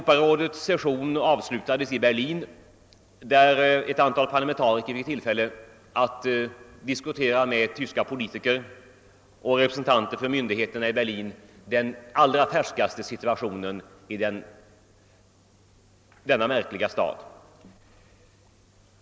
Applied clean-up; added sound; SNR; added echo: none; none; none; none.